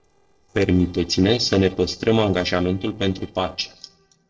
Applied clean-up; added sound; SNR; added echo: neural separator model SepFormer DNS4.